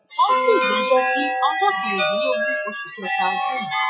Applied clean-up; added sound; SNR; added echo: classical method Wiener filter.